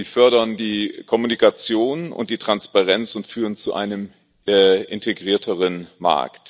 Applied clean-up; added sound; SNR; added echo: none; none; none; none.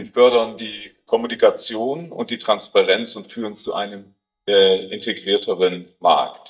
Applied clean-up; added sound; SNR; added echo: neural mask model DeepFilterNet 3.